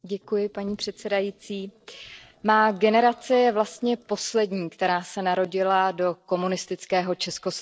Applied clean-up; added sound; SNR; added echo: neural separator model SepFormer DNS4.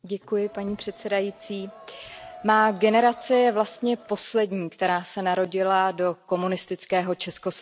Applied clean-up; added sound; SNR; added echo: none; Crowd; 20 dB; none.